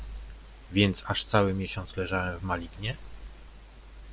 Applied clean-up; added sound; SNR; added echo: none; none; none; none.